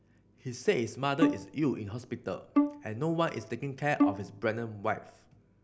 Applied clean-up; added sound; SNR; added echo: none; Bowed string instrument; 0 dB; none.